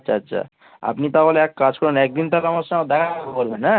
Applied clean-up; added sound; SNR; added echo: none; none; none; none.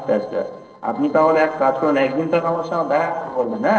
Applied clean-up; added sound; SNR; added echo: neural separator model SepFormer DNS4.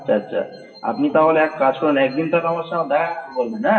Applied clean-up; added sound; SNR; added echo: classical method WPE with log-MMSE.